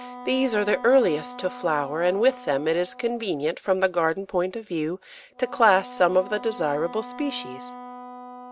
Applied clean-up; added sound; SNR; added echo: none; Wind instrument, woodwind instrument; 16 dB; none.